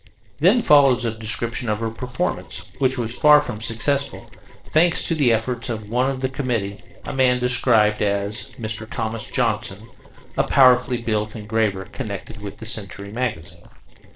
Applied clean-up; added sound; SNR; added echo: neural separator model SepFormer DNS4.